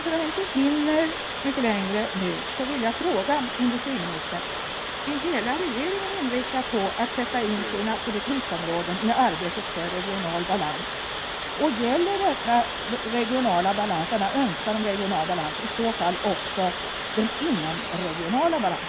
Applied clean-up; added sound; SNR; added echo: none; Water; 4 dB; none.